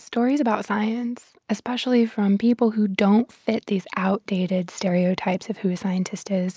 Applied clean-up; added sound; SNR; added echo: none; none; none; none.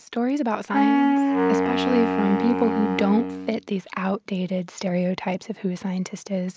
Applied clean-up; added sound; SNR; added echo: none; Wind instrument, woodwind instrument; -2 dB; none.